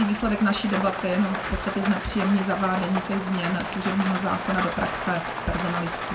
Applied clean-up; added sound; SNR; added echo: none; Rain; 6 dB; reverberation time 0.2 s.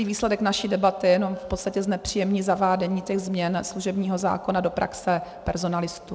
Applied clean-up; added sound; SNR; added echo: none; none; none; none.